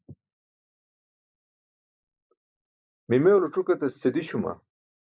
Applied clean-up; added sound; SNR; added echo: neural mask model Resemble Enhance denoiser.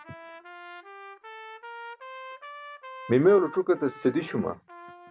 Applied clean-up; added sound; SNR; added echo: none; Trumpet; 15 dB; none.